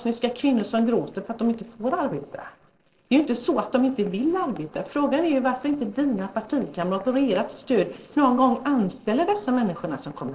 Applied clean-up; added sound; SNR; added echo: neural separator model SepFormer DNS4.